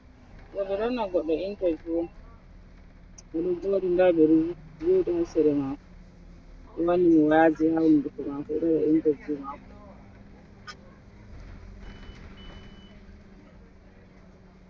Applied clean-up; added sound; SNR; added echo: none; Bus; 20 dB; none.